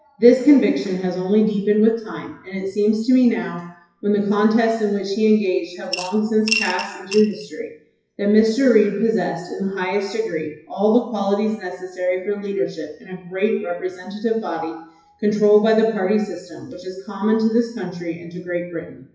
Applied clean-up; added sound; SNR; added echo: classical method WPE with log-MMSE.